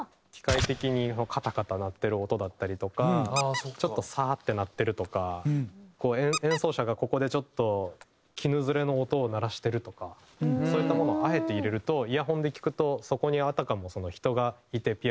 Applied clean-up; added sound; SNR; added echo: none; Squeak; 11 dB; none.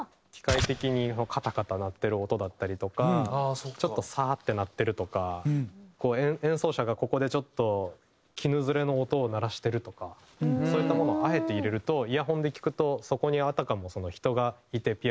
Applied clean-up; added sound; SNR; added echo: none; none; none; none.